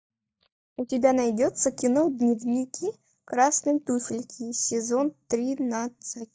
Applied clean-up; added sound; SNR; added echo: neural mask model DeepFilterNet 3.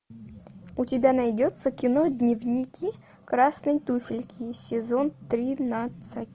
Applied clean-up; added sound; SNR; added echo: none; none; none; none.